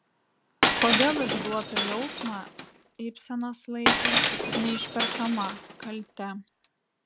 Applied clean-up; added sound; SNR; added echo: none; Shatter; -3 dB; none.